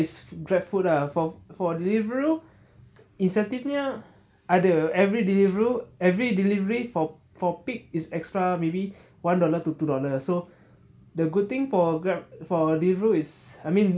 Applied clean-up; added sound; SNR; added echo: none; none; none; none.